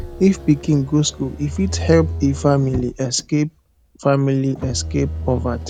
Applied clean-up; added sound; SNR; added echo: none; Motor vehicle (road); 10 dB; none.